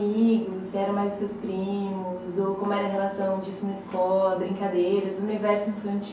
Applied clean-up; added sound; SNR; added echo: none; none; none; reverberation time 0.7 s.